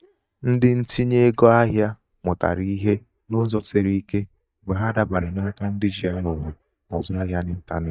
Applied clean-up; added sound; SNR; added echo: neural mask model DeepFilterNet 3.